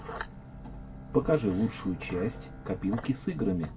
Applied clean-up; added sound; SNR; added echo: none; Bowed string instrument; 17 dB; reverberation time 0.2 s.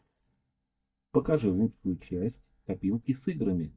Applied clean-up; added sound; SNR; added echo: neural mask model DeepFilterNet 3.